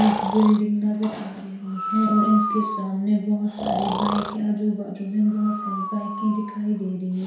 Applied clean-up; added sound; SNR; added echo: none; Breathing; 7 dB; reverberation time 0.7 s.